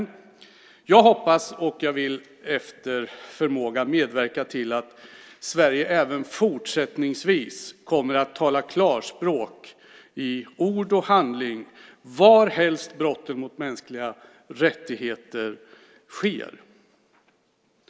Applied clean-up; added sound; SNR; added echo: none; none; none; none.